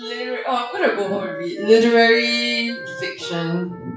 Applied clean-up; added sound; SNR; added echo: classical method WPE with log-MMSE.